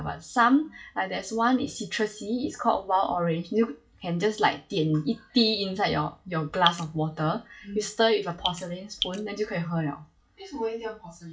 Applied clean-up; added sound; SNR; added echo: classical method WPE with log-MMSE.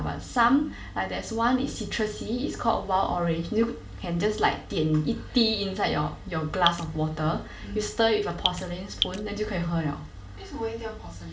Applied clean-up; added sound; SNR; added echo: none; Drip; 5 dB; reverberation time 0.4 s.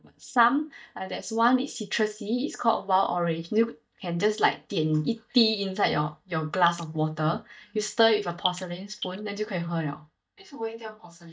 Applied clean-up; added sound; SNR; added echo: neural mask model DeepFilterNet 3.